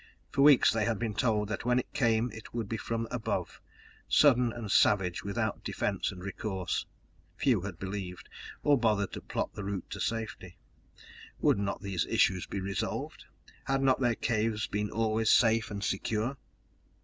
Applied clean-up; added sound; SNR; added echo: none; none; none; none.